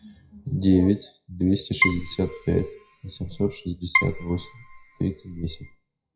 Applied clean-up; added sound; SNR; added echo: classical method WPE with log-MMSE.